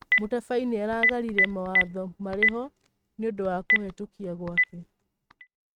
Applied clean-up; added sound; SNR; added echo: neural mask model RNNoise.